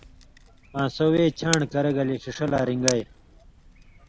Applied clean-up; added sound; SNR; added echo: none; Tick; 12 dB; none.